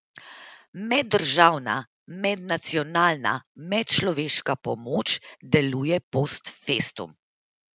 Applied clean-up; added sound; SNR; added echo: none; none; none; none.